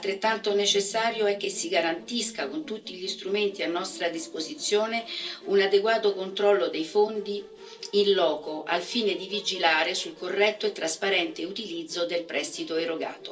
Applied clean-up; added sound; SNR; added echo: neural separator model SepFormer DNS4.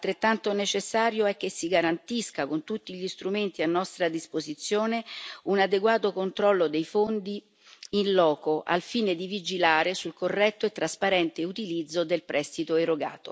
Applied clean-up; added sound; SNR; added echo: none; none; none; none.